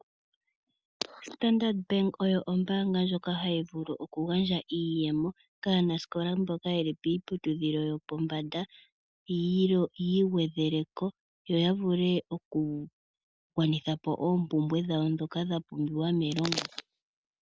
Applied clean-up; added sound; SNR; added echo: none; none; none; none.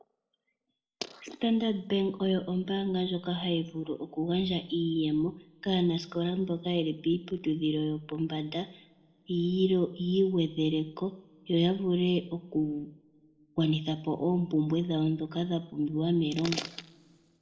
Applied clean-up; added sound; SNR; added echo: none; none; none; reverberation time 0.7 s.